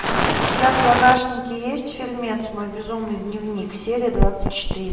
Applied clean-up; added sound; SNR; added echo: none; Fire; 1 dB; reverberation time 1.0 s.